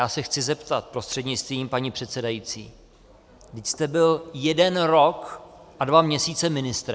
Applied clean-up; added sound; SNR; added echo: none; none; none; none.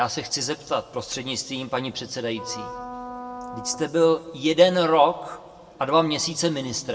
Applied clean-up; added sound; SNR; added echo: none; Wind instrument, woodwind instrument; 14 dB; reverberation time 1.0 s.